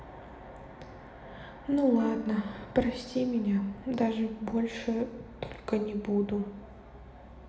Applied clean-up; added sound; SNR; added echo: none; Plucked string instrument; 14 dB; reverberation time 1.1 s.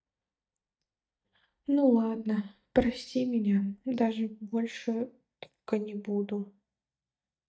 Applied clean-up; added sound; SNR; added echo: neural mask model DeepFilterNet 3.